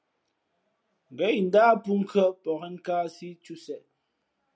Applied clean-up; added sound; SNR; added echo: none; none; none; none.